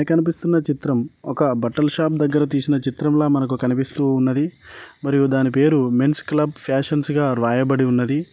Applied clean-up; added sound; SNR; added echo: none; none; none; none.